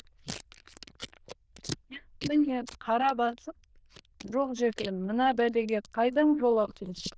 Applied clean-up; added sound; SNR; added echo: neural diffusion model UNIVERSE++.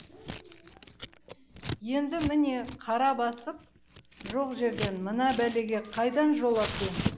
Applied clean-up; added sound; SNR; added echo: none; Scissors; 9 dB; none.